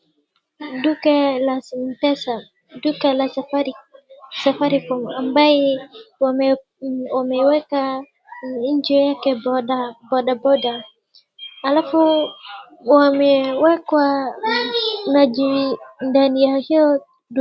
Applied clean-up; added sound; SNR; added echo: none; none; none; none.